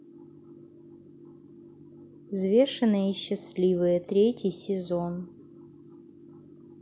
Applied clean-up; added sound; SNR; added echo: none; none; none; none.